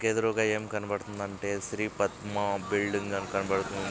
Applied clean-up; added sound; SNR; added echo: none; none; none; none.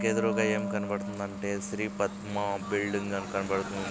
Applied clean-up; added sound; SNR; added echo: none; Wind instrument, woodwind instrument; 5 dB; none.